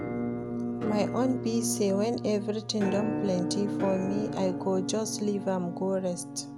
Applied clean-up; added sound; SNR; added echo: none; Musical instrument; 3 dB; none.